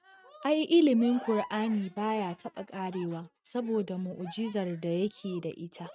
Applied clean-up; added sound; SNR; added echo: neural mask model RNNoise.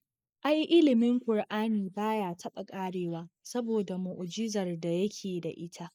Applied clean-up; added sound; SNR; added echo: neural mask model Resemble Enhance denoiser.